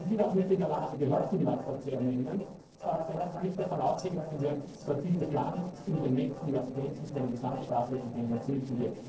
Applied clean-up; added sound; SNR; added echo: neural separator model SepFormer DNS4.